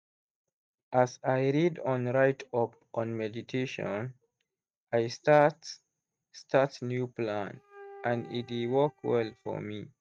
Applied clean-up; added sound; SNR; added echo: neural mask model RNNoise.